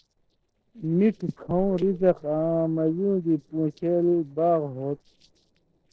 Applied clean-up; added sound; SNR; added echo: neural separator model SepFormer DNS4.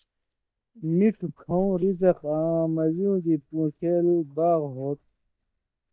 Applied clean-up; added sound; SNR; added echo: neural mask model DeepFilterNet 3.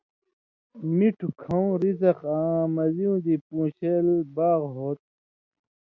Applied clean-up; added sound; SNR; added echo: none; none; none; none.